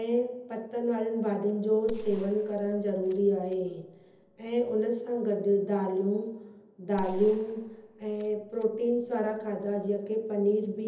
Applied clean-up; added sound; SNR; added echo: none; Gunshot, gunfire; 17 dB; reverberation time 0.7 s.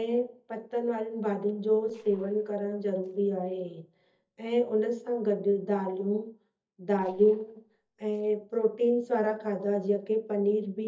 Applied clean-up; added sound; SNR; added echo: neural mask model DeepFilterNet 3.